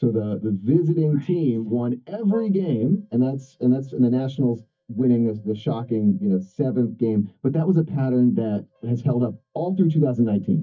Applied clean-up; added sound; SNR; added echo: neural mask model DeepFilterNet 3.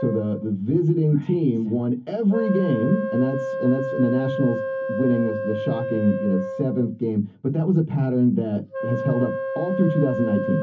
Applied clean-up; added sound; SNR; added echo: none; Wind instrument, woodwind instrument; 7 dB; reverberation time 0.3 s.